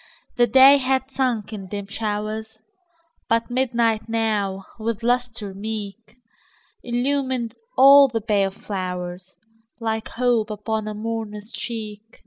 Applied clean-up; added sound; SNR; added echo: none; none; none; none.